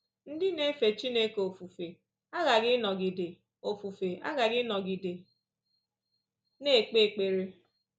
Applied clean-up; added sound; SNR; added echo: none; none; none; none.